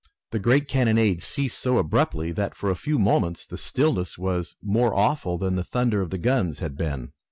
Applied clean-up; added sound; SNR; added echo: none; none; none; none.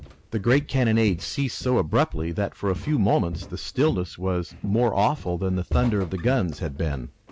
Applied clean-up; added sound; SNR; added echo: none; Walk, footsteps; 13 dB; none.